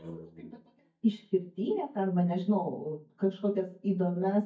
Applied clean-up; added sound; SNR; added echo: neural mask model DeepFilterNet 3.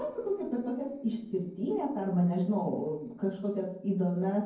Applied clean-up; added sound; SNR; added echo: neural separator model SepFormer DNS4.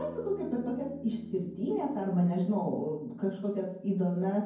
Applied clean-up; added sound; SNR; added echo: none; Bass guitar; 17 dB; reverberation time 0.9 s.